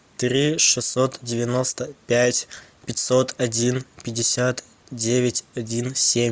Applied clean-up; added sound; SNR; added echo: none; none; none; none.